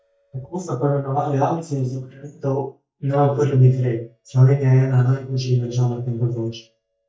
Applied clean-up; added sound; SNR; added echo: neural mask model DeepFilterNet 3.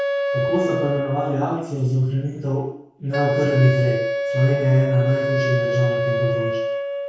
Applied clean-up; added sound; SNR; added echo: none; Wind instrument, woodwind instrument; 2 dB; reverberation time 0.6 s.